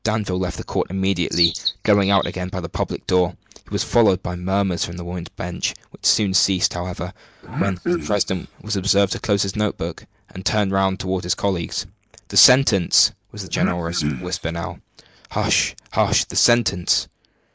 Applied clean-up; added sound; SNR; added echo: neural mask model Resemble Enhance denoiser.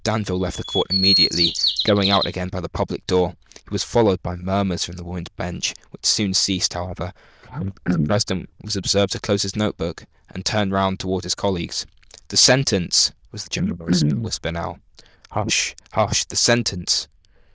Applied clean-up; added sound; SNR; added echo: neural diffusion model UNIVERSE++.